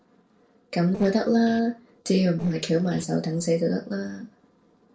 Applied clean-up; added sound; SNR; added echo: neural separator model SepFormer DNS4.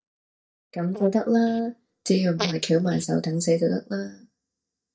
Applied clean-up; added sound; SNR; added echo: neural mask model DeepFilterNet 3.